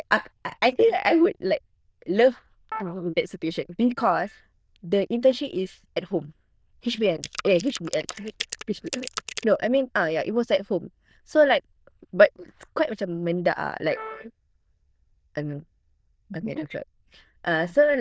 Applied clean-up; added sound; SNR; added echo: neural diffusion model UNIVERSE++.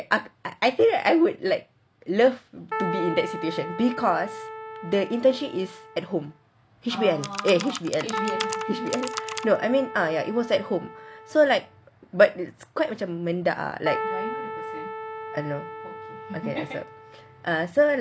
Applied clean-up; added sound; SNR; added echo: none; Keyboard (musical) + Computer keyboard; 8 dB; none.